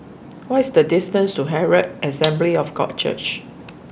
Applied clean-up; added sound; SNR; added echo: none; Gunshot, gunfire; 11 dB; none.